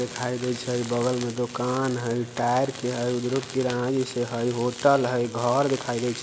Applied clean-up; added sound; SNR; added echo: none; Tools; 14 dB; none.